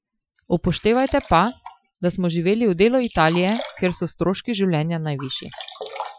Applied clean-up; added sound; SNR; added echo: classical method Wiener filter.